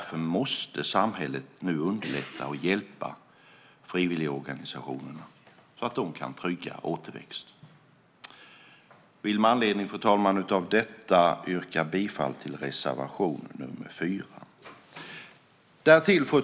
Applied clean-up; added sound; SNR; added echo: none; none; none; none.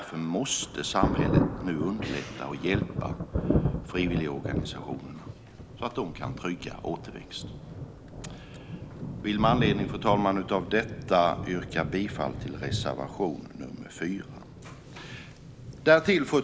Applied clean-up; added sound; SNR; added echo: none; Thunder; 3 dB; none.